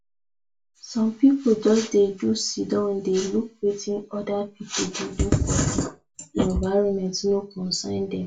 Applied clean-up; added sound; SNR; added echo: none; none; none; reverberation time 0.2 s.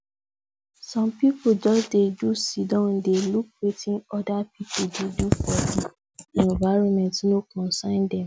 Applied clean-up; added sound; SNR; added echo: none; none; none; none.